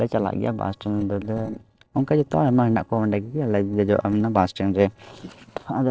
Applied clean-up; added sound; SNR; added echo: neural separator model SepFormer DNS4.